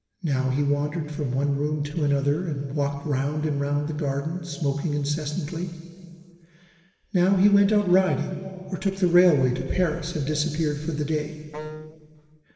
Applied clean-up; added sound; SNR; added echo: none; Wind instrument, woodwind instrument; 14 dB; reverberation time 2.5 s.